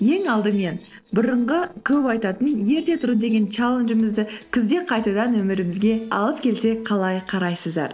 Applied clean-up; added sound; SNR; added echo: neural separator model SepFormer DNS4.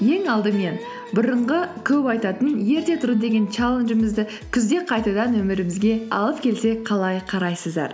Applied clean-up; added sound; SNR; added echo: none; none; none; none.